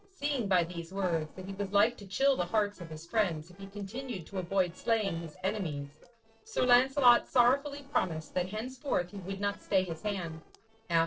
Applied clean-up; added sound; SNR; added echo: neural separator model SepFormer DNS4.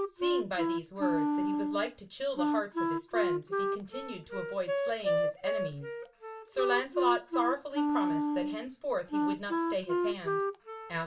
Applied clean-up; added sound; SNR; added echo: none; Wind instrument, woodwind instrument; -4 dB; reverberation time 0.2 s.